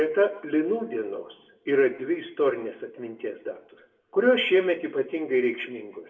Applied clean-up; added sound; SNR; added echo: none; none; none; reverberation time 0.7 s.